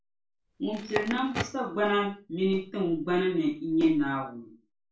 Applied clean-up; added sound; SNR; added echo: none; Crackle; 11 dB; reverberation time 0.3 s.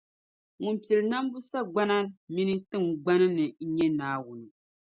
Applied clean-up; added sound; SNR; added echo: none; none; none; none.